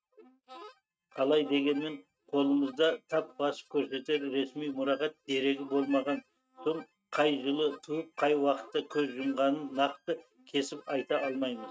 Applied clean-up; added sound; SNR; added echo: neural mask model RNNoise.